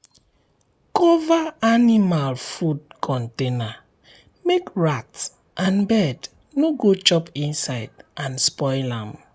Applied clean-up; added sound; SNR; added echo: none; none; none; none.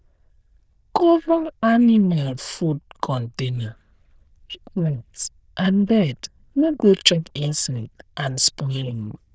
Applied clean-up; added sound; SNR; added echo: neural diffusion model UNIVERSE++.